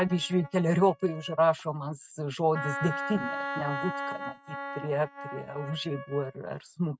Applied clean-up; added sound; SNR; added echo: neural mask model RNNoise.